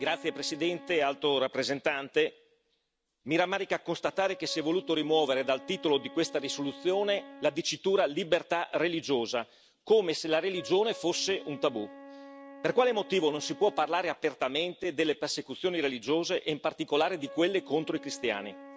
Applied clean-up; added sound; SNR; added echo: none; Wind instrument, woodwind instrument; 20 dB; none.